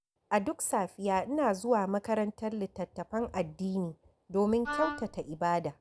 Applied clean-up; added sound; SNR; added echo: none; Wind instrument, woodwind instrument; 7 dB; none.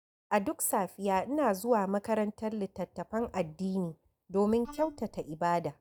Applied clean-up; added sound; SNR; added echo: neural mask model DeepFilterNet 3.